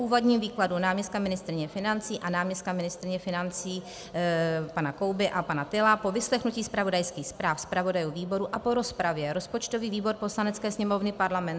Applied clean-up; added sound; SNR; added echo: none; none; none; none.